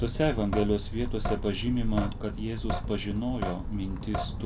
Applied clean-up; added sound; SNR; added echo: none; Drip / Sink (filling or washing); 2 dB; reverberation time 0.2 s.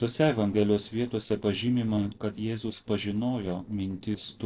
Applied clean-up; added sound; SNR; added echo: neural separator model SepFormer DNS4.